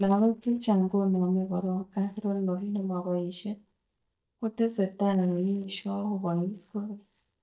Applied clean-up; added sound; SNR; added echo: neural mask model DeepFilterNet 3.